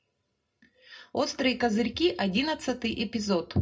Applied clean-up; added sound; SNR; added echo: none; none; none; reverberation time 0.2 s.